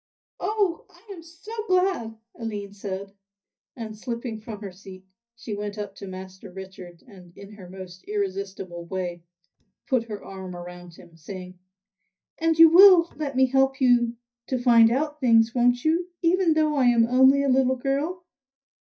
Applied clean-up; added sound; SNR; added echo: neural mask model DeepFilterNet 3.